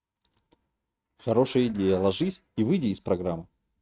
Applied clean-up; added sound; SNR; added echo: neural mask model RNNoise.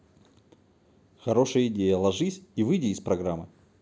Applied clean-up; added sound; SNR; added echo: none; none; none; none.